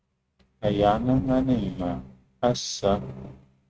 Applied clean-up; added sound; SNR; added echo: neural mask model RNNoise.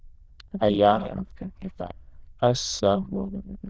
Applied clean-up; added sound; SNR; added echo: neural diffusion model UNIVERSE++.